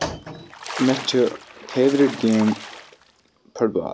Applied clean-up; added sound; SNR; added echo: none; Splash, splatter; 13 dB; none.